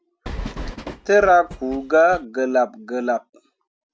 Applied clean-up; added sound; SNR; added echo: none; Train; 12 dB; none.